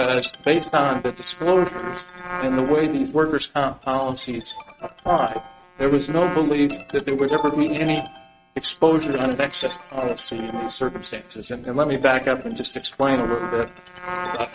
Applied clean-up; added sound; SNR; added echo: neural mask model RNNoise.